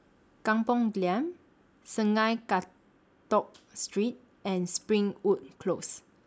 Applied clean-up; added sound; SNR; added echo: none; none; none; none.